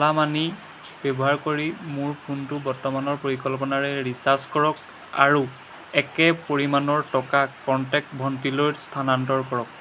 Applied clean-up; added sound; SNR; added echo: none; none; none; none.